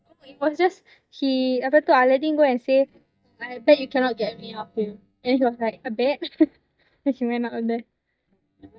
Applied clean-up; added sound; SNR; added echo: neural mask model DeepFilterNet 3.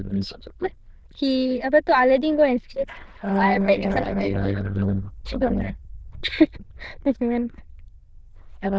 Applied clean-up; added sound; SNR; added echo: neural diffusion model UNIVERSE++.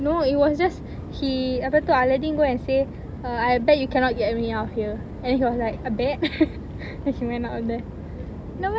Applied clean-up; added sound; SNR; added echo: none; none; none; none.